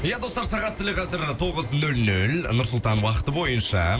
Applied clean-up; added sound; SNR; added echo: none; Train; 19 dB; none.